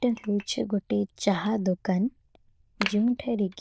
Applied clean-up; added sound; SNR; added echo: neural diffusion model UNIVERSE++.